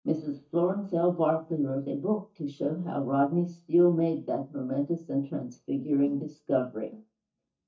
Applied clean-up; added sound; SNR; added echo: neural mask model DeepFilterNet 3.